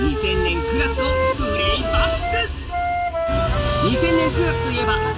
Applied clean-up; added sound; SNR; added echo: none; Wind instrument, woodwind instrument; 2 dB; reverberation time 2.5 s.